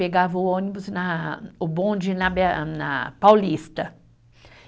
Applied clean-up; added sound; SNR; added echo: none; Thump, thud; 20 dB; none.